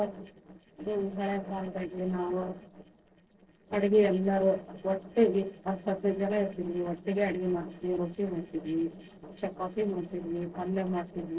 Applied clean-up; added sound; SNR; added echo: neural separator model SepFormer DNS4.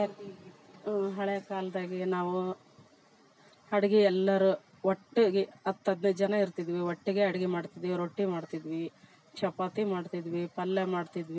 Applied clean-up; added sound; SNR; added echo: none; none; none; none.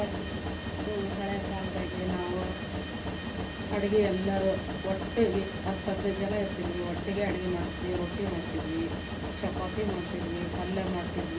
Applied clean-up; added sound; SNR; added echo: none; Mechanisms; 2 dB; reverberation time 0.3 s.